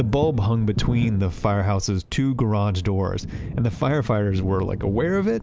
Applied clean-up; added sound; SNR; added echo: none; Thunder; 11 dB; none.